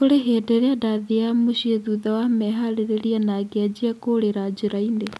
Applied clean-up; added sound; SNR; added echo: none; none; none; none.